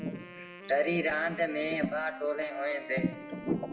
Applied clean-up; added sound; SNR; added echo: none; Wind instrument, woodwind instrument; 15 dB; reverberation time 0.7 s.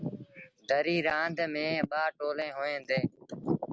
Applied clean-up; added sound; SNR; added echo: none; none; none; none.